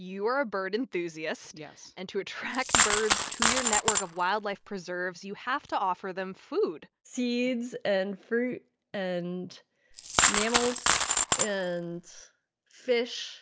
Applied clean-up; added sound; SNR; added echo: none; Coin (dropping); -4 dB; none.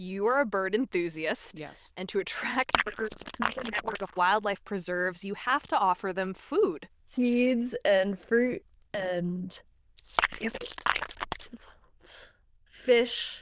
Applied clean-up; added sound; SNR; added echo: neural diffusion model UNIVERSE++.